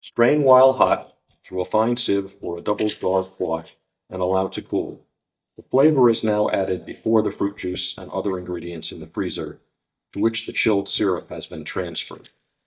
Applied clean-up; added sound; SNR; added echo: neural mask model DeepFilterNet 3.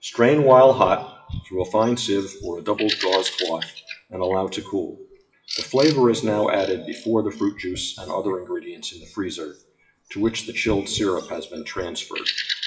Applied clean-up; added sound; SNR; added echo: classical method WPE with log-MMSE.